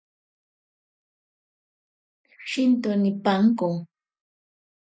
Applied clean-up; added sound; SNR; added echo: none; none; none; none.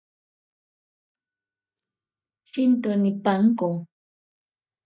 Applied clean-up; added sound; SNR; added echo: neural mask model DeepFilterNet 3.